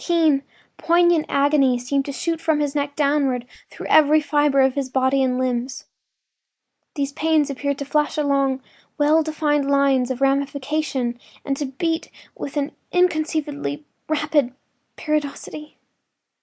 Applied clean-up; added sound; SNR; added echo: neural mask model Resemble Enhance denoiser.